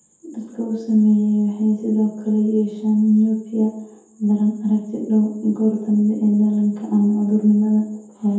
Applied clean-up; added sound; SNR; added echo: none; none; none; reverberation time 0.7 s.